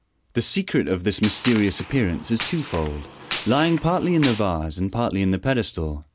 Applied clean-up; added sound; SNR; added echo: none; Gunshot, gunfire; 11 dB; none.